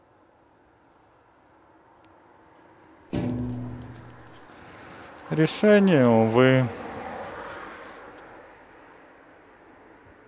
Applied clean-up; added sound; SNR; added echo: none; Thump, thud; 5 dB; none.